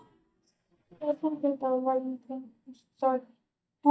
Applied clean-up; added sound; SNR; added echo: neural mask model DeepFilterNet 3.